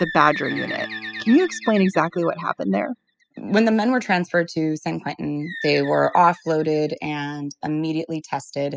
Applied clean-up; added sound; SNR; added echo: classical method spectral subtraction.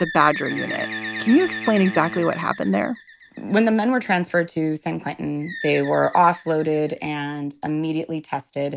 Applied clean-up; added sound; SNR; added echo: none; Wind instrument, woodwind instrument + Bird; 13 dB; none.